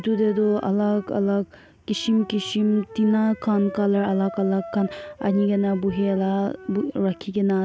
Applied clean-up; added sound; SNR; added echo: none; Wind instrument, woodwind instrument; 18 dB; none.